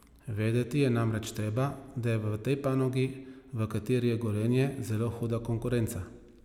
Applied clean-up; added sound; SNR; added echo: none; none; none; none.